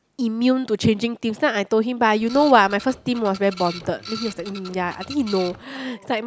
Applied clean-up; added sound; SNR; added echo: none; Printer; 16 dB; none.